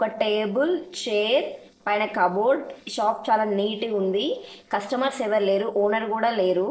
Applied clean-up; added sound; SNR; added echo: neural separator model SepFormer DNS4.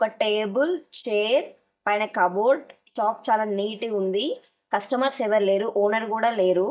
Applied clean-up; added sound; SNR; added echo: neural mask model DeepFilterNet 3.